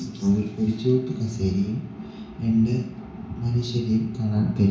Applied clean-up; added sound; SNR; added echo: none; none; none; reverberation time 0.6 s.